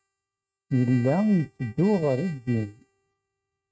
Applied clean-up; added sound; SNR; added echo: neural mask model RNNoise.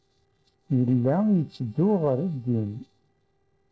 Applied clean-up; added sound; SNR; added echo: neural separator model SepFormer DNS4.